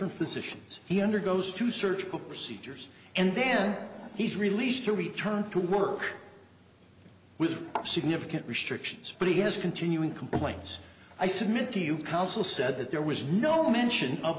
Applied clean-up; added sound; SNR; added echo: none; none; none; none.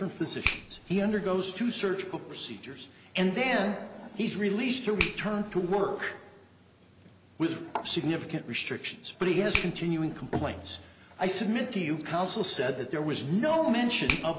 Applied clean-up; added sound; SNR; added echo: none; Finger snapping; 9 dB; none.